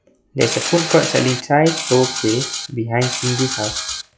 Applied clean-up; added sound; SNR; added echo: classical method log-MMSE.